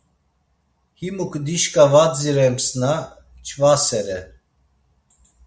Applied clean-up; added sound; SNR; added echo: none; none; none; none.